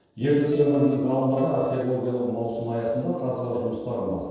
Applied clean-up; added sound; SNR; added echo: neural separator model SepFormer DNS4.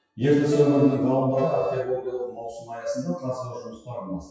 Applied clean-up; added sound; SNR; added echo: classical method WPE with log-MMSE.